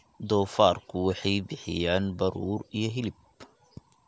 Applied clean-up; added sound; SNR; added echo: none; none; none; none.